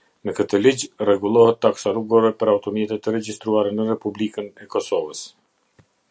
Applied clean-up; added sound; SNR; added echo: none; none; none; none.